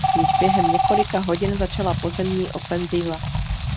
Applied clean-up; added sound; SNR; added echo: none; Telephone + Rain; -2 dB; none.